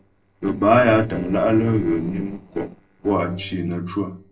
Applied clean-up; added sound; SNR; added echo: neural separator model SepFormer DNS4.